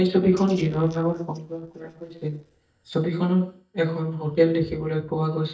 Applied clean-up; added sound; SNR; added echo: neural mask model DeepFilterNet 3.